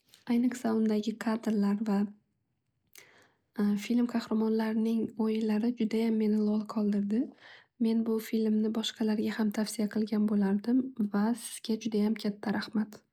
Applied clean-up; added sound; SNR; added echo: none; none; none; none.